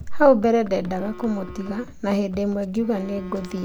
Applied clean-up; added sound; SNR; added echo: none; Telephone + Run; 19 dB; none.